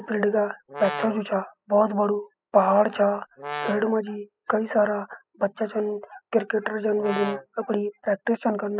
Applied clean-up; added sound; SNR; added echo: classical method spectral subtraction.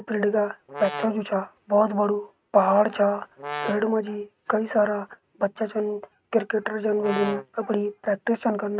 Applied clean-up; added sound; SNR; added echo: neural mask model RNNoise.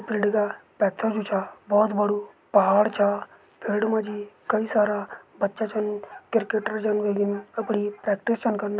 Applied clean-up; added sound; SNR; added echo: none; none; none; none.